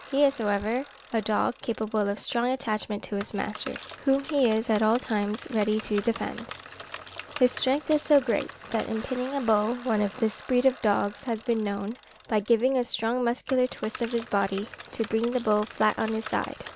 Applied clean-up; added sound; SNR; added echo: none; Bicycle; 16 dB; none.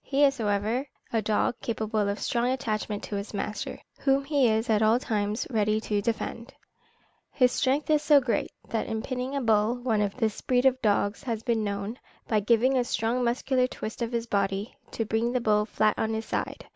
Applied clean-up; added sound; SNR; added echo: none; none; none; none.